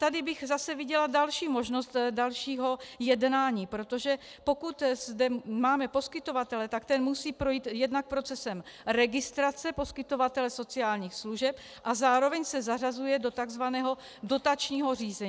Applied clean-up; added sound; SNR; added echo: none; none; none; none.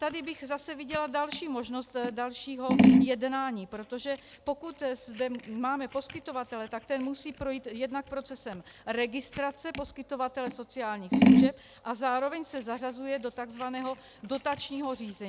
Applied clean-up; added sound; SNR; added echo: none; Scissors; -3 dB; none.